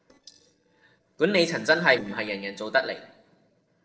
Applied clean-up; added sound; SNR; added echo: neural separator model SepFormer DNS4.